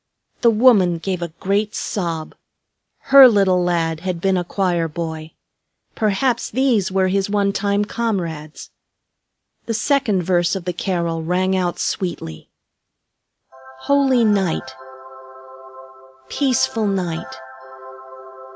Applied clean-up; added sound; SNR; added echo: none; none; none; none.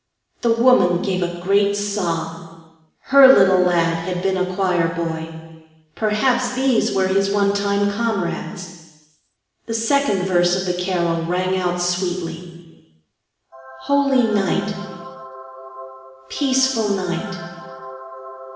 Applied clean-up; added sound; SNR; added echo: none; none; none; reverberation time 1.3 s.